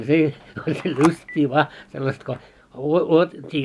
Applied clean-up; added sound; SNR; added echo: none; Telephone; 15 dB; none.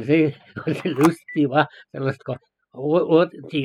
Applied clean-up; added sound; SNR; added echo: classical method spectral subtraction.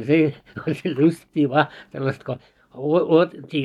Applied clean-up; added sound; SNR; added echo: neural mask model DeepFilterNet 3.